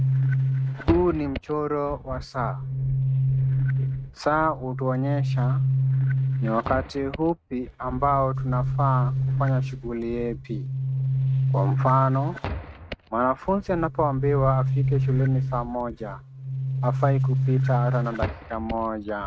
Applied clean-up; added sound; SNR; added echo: neural mask model RNNoise.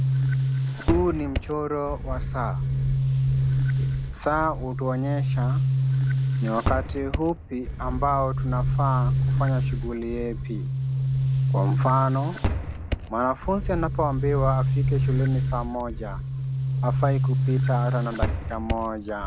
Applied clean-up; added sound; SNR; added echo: none; Boom; -4 dB; none.